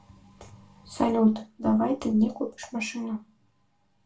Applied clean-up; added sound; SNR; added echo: none; none; none; reverberation time 0.2 s.